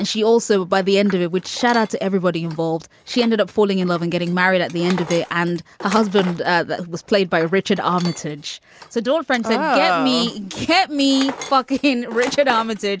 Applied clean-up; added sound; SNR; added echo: none; Tools; 17 dB; none.